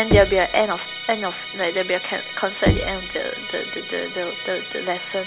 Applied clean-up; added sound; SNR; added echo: none; Knock + Musical instrument; 4 dB; none.